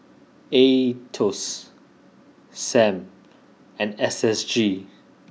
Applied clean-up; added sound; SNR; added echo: none; none; none; none.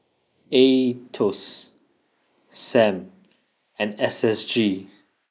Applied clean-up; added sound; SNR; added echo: neural mask model Resemble Enhance denoiser.